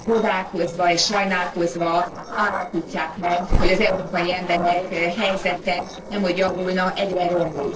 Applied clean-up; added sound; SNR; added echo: neural separator model SepFormer DNS4.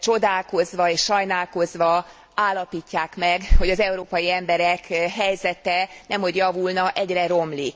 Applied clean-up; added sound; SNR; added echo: none; none; none; none.